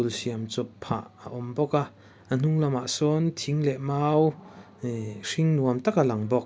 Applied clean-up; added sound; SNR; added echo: none; none; none; none.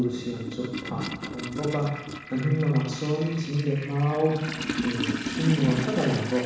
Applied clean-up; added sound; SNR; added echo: none; Toilet flush; 7 dB; reverberation time 1.1 s.